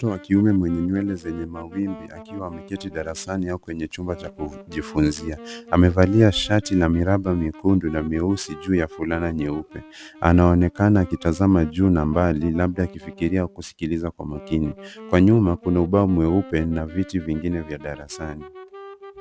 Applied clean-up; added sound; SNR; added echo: none; Wind instrument, woodwind instrument; 20 dB; none.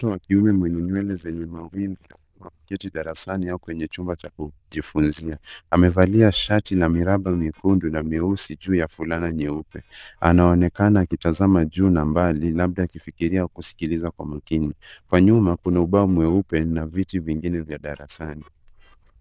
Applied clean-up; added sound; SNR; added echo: neural diffusion model UNIVERSE++.